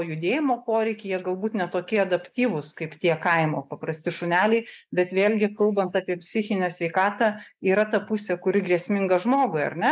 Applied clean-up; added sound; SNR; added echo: neural mask model Resemble Enhance denoiser.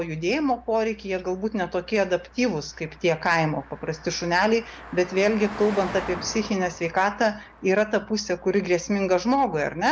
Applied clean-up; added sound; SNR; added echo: none; Car passing by; 17 dB; none.